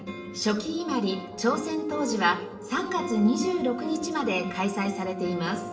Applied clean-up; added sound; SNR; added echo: none; none; none; reverberation time 0.6 s.